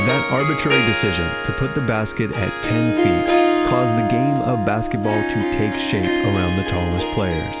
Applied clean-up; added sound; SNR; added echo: none; Harp; 0 dB; none.